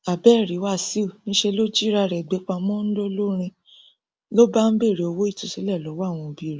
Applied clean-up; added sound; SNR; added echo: none; none; none; none.